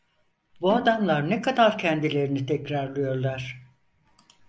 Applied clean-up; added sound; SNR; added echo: none; Snare drum; 17 dB; none.